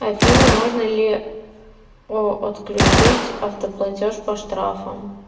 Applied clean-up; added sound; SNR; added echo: none; Gunshot, gunfire; -1 dB; reverberation time 0.9 s.